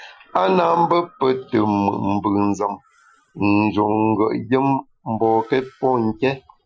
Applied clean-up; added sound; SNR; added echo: classical method Wiener filter.